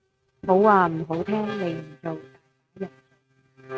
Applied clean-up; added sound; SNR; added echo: neural mask model RNNoise.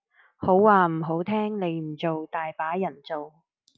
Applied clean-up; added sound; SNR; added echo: none; none; none; none.